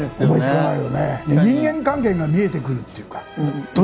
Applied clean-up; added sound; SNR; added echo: none; none; none; none.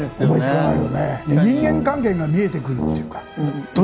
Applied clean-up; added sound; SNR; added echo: none; Brass instrument; 7 dB; none.